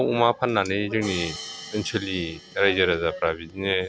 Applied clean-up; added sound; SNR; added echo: none; Hi-hat; 17 dB; none.